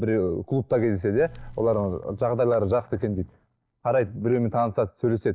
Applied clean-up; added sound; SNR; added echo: neural mask model DeepFilterNet 3.